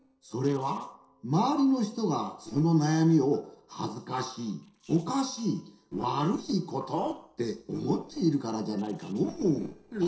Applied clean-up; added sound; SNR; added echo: neural separator model SepFormer DNS4.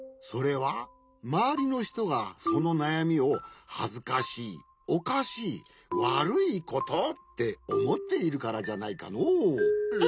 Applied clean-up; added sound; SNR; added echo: none; none; none; none.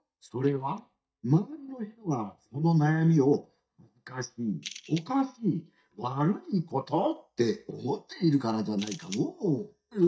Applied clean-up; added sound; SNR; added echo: neural mask model DeepFilterNet 3.